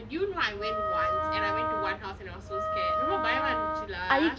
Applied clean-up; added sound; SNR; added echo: none; Wind instrument, woodwind instrument; -2 dB; none.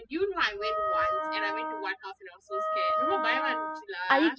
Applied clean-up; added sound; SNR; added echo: classical method spectral subtraction.